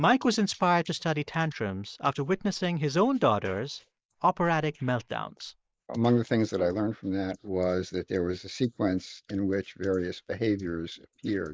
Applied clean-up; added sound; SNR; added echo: neural mask model Resemble Enhance denoiser.